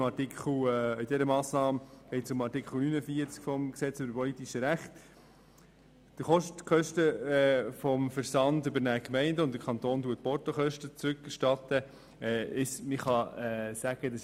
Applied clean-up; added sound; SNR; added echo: none; none; none; none.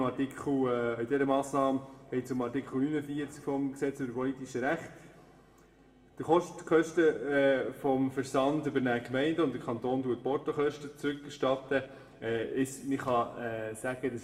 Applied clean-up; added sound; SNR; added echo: none; none; none; reverberation time 1.1 s.